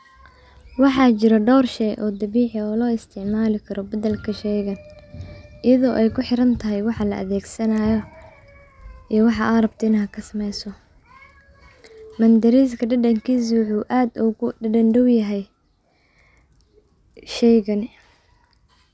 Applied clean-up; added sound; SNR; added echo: none; none; none; none.